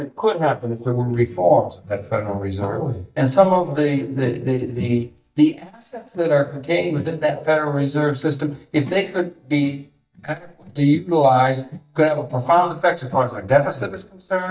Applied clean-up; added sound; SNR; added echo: neural mask model DeepFilterNet 3.